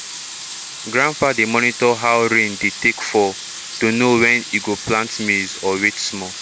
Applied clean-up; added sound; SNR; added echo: none; Sink (filling or washing) / Water tap, faucet; 12 dB; none.